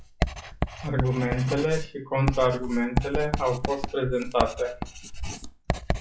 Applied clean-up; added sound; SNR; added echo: classical method log-MMSE.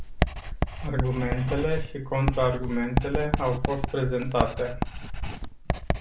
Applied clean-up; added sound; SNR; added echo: none; Writing; 0 dB; none.